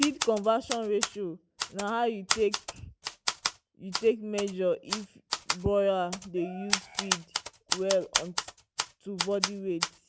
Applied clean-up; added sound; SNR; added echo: none; Typewriter; 4 dB; none.